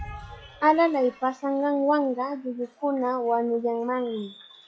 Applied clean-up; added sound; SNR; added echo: classical method log-MMSE.